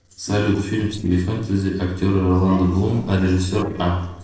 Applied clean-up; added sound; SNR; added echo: neural separator model SepFormer DNS4.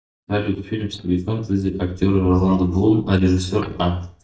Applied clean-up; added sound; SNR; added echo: neural mask model DeepFilterNet 3.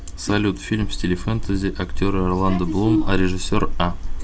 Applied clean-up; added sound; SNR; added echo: none; none; none; none.